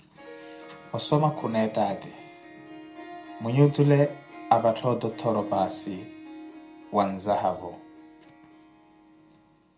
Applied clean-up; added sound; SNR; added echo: none; Harp; 16 dB; reverberation time 0.4 s.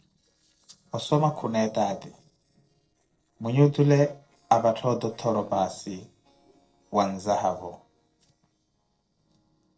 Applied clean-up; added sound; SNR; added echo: neural separator model SepFormer DNS4.